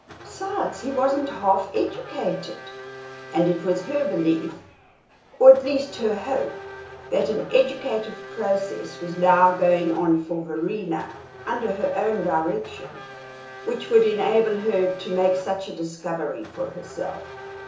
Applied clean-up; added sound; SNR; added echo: none; Race car, auto racing / Accelerating, revving, vroom; 16 dB; reverberation time 0.7 s.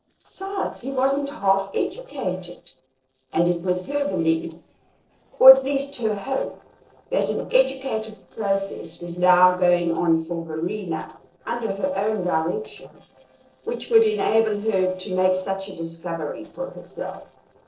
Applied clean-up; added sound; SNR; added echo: neural separator model SepFormer DNS4.